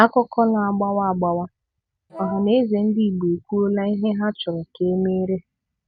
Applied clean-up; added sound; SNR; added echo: none; Wind instrument, woodwind instrument; 13 dB; none.